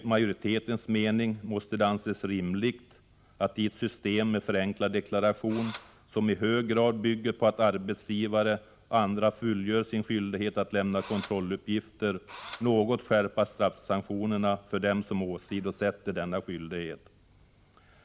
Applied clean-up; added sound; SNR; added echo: none; Engine / Drill; 17 dB; none.